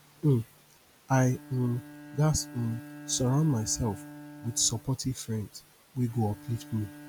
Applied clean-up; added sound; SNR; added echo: none; Bowed string instrument; 17 dB; none.